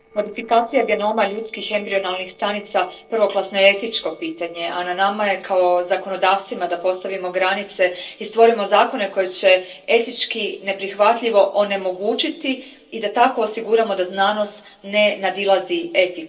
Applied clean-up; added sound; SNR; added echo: neural separator model SepFormer DNS4.